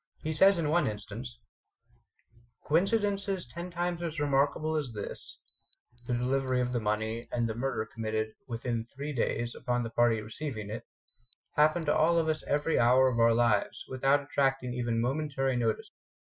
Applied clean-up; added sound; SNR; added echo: classical method Wiener filter.